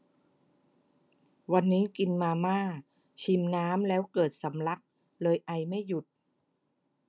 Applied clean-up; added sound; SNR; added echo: none; none; none; none.